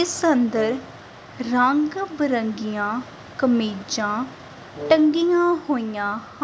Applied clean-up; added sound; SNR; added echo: none; Brass instrument; 15 dB; none.